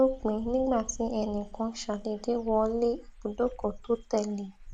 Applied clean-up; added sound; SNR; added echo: none; Bird / Dog; 15 dB; none.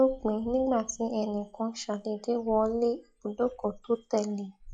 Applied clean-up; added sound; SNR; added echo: classical method log-MMSE.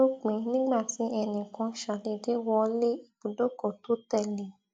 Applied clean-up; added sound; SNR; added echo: none; none; none; none.